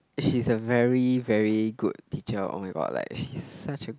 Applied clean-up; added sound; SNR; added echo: none; none; none; none.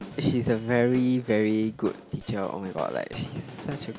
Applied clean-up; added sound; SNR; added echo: none; Drum / Drum kit; 17 dB; none.